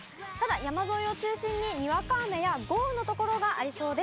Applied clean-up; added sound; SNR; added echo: none; none; none; none.